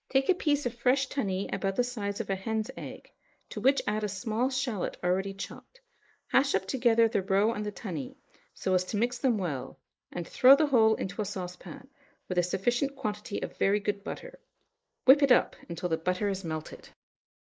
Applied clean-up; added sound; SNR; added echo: neural mask model Resemble Enhance denoiser.